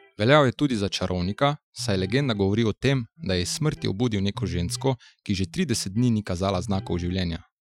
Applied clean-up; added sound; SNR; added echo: classical method Wiener filter.